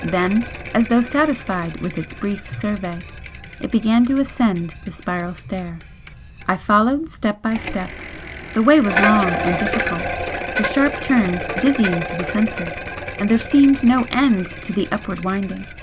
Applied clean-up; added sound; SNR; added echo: none; Bicycle; 8 dB; none.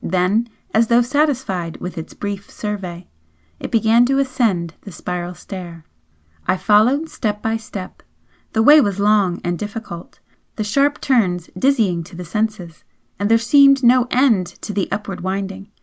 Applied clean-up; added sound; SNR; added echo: none; none; none; none.